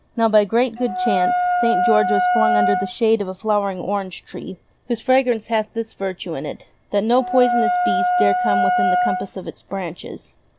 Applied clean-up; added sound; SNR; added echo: none; Wind instrument, woodwind instrument; -1 dB; none.